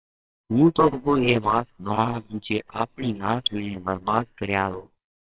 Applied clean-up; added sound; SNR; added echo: neural separator model SepFormer WHAMR!.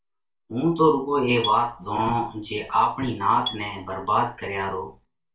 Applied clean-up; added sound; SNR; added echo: none; Marimba, xylophone; 15 dB; reverberation time 0.2 s.